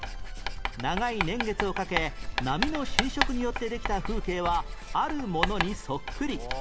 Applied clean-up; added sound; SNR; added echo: none; Writing; 0 dB; none.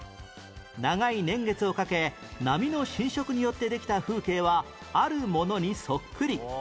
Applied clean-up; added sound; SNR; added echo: none; none; none; none.